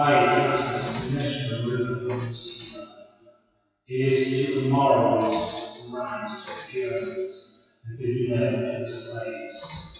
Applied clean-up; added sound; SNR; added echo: classical method WPE with log-MMSE.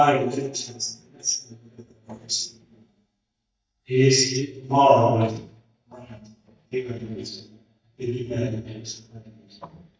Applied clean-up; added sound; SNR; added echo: neural mask model DeepFilterNet 3.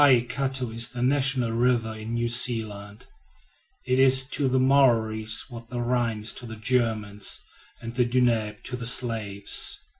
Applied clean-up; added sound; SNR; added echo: none; none; none; none.